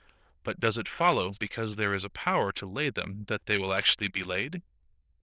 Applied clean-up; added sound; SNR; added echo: neural diffusion model UNIVERSE++.